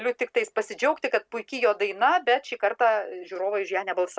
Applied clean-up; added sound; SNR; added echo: none; none; none; none.